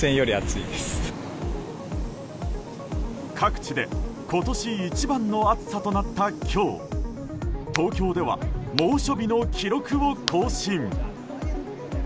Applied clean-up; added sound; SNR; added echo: none; Crack; 12 dB; none.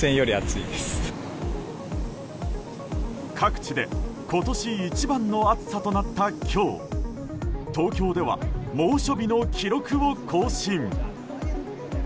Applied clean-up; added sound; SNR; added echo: none; none; none; none.